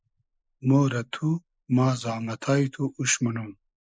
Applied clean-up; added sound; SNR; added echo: neural mask model Resemble Enhance denoiser.